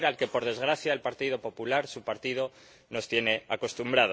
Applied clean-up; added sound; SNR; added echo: none; none; none; none.